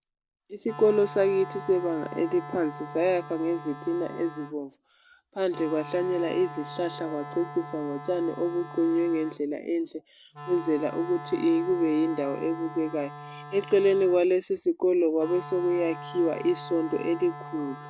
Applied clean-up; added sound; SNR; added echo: none; Wind instrument, woodwind instrument; 14 dB; none.